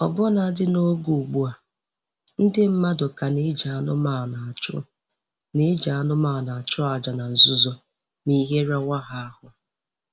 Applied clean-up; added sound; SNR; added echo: none; none; none; none.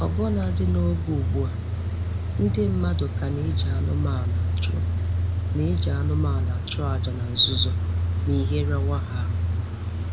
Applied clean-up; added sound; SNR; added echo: none; Idling / Engine starting / Accelerating, revving, vroom / Car; -5 dB; none.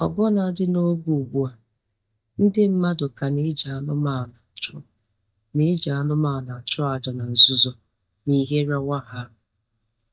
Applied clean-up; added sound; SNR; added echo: neural mask model DeepFilterNet 3.